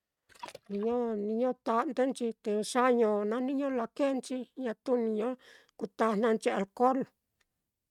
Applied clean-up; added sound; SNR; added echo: neural mask model RNNoise.